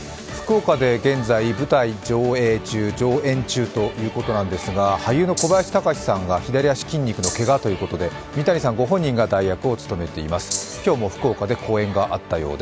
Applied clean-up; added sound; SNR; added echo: none; Rattle (instrument); 8 dB; none.